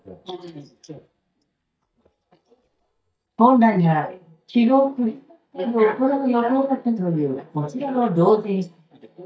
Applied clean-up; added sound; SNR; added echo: neural mask model DeepFilterNet 3.